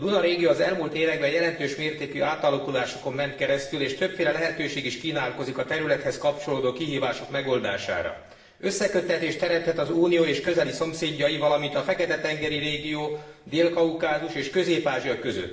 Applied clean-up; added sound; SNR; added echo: none; none; none; reverberation time 1.4 s.